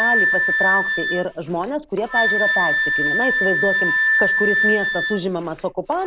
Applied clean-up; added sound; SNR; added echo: none; Wind instrument, woodwind instrument; -4 dB; none.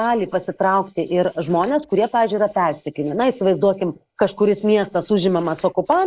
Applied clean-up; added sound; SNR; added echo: neural mask model Resemble Enhance denoiser.